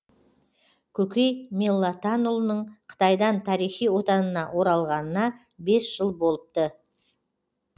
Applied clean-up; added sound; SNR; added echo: none; none; none; none.